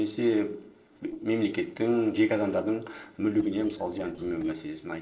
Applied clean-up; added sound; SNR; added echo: neural separator model SepFormer DNS4.